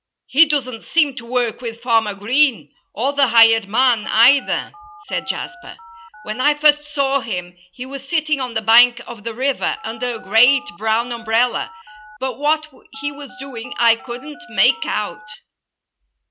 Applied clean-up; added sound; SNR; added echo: none; Telephone; 19 dB; none.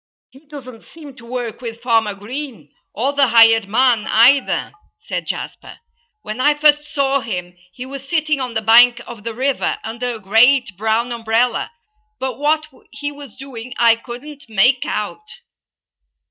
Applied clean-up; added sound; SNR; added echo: neural mask model DeepFilterNet 3.